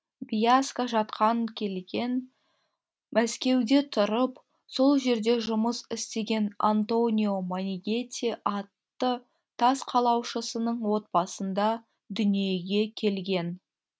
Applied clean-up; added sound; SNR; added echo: none; none; none; none.